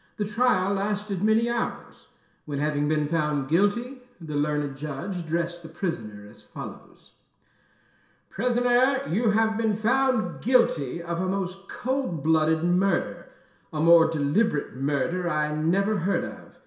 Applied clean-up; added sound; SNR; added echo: none; none; none; reverberation time 0.7 s.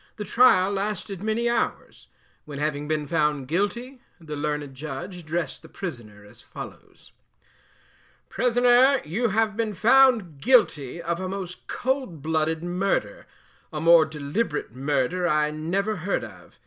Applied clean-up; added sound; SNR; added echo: none; none; none; none.